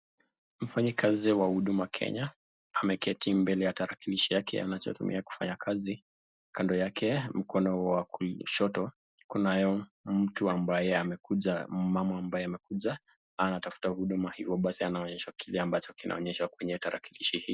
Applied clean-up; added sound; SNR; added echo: none; none; none; none.